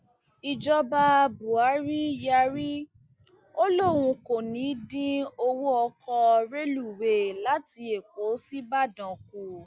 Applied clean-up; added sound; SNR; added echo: none; none; none; none.